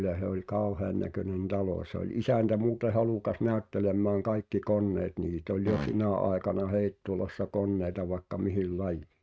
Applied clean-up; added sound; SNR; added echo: neural mask model RNNoise.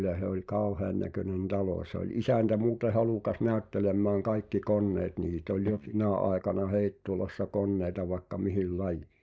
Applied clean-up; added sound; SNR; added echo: neural mask model DeepFilterNet 3.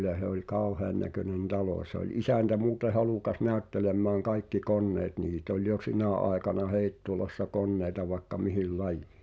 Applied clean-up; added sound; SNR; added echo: none; none; none; none.